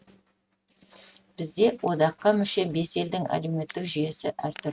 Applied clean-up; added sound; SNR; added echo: neural mask model RNNoise.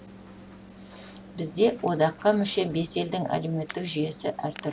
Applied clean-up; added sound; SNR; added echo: none; Alarm; 18 dB; none.